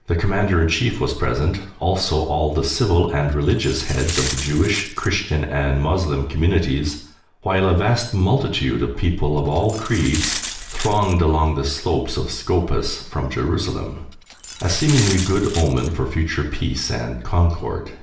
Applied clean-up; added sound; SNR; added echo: none; Glass; 10 dB; reverberation time 0.6 s.